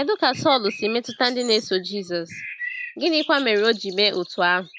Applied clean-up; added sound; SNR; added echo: none; Bird; 15 dB; none.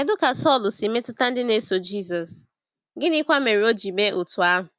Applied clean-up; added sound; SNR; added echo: none; none; none; none.